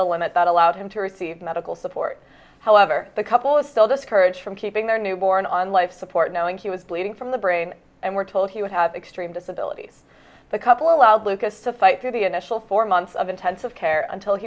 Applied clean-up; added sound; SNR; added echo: none; none; none; none.